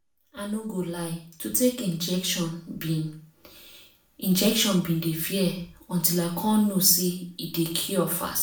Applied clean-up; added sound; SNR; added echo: none; none; none; reverberation time 0.4 s.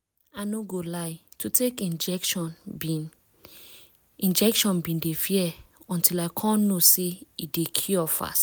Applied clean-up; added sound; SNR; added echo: none; none; none; none.